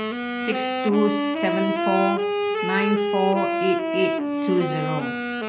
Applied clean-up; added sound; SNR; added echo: none; Wind instrument, woodwind instrument; -1 dB; none.